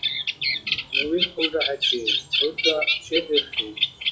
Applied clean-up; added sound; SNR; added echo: classical method log-MMSE.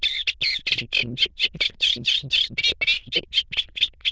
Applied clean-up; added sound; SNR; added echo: neural diffusion model UNIVERSE++.